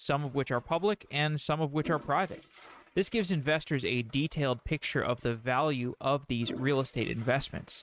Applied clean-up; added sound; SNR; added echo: neural mask model RNNoise.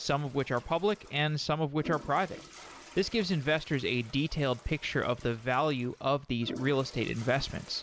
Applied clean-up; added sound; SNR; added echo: none; Toilet flush; 19 dB; none.